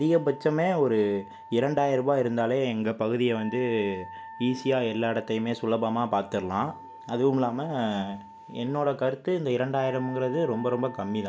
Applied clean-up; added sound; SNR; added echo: none; Wind instrument, woodwind instrument; 18 dB; none.